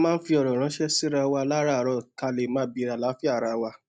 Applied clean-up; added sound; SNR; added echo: none; none; none; none.